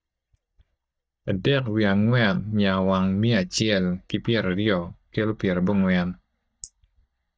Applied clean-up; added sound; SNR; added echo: neural mask model DeepFilterNet 3.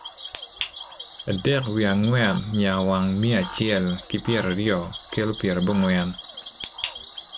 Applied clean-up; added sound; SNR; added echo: none; Cricket / Frog; 14 dB; none.